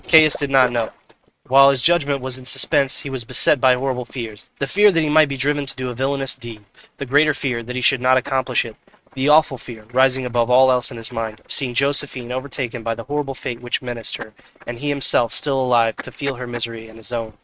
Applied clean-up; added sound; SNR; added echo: neural mask model RNNoise.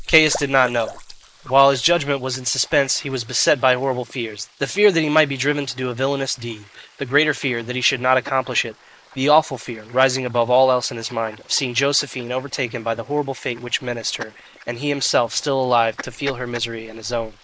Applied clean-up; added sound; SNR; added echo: neural mask model Resemble Enhance denoiser.